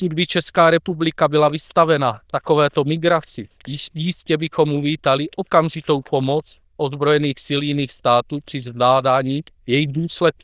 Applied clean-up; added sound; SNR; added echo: neural diffusion model UNIVERSE++.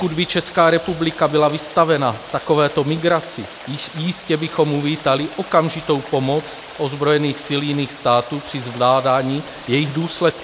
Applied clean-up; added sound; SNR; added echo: none; Rain; 16 dB; none.